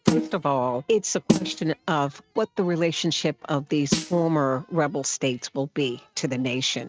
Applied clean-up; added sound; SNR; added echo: neural mask model RNNoise.